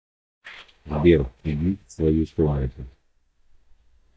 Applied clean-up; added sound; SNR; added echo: neural mask model DeepFilterNet 3.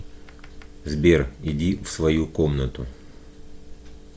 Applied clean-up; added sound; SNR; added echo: none; none; none; none.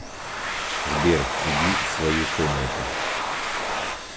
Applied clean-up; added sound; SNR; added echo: none; Domestic sounds, home sounds; -2 dB; none.